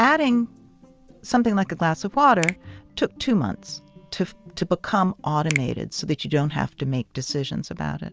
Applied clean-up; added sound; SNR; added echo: none; Finger snapping; 11 dB; none.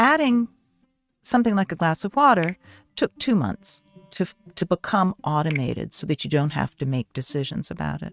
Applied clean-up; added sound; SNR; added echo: neural mask model RNNoise.